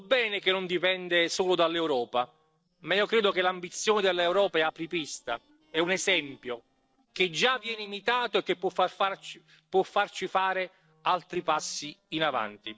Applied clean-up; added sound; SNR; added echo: neural separator model SepFormer DNS4.